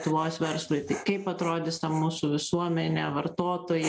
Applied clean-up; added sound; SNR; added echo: none; Dog; 17 dB; none.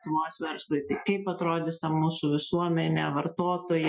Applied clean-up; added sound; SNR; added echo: classical method Wiener filter.